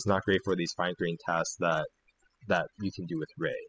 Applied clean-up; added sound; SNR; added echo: classical method spectral subtraction.